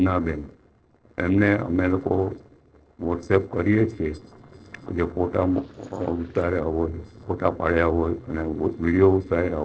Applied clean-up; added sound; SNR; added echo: neural separator model SepFormer DNS4.